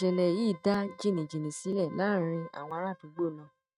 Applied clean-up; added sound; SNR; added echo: neural mask model RNNoise.